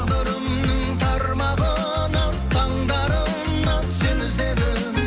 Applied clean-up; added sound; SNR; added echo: none; none; none; none.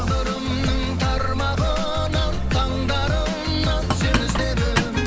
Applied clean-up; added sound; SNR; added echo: none; Boiling; 8 dB; none.